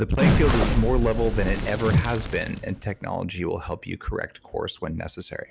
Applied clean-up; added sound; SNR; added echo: none; Crackle; -3 dB; none.